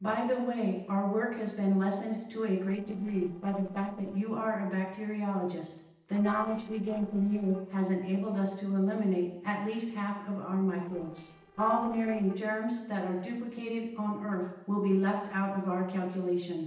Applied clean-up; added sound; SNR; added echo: neural separator model SepFormer DNS4.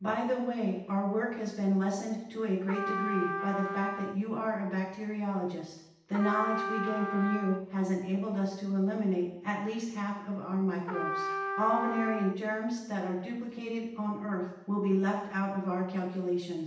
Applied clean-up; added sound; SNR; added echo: none; Trumpet; 5 dB; reverberation time 0.9 s.